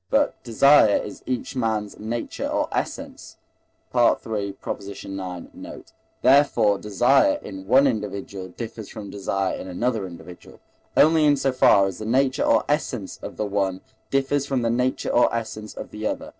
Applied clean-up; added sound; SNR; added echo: neural separator model SepFormer DNS4.